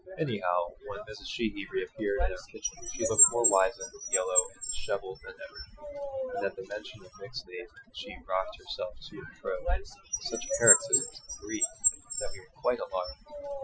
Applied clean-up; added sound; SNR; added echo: classical method Wiener filter.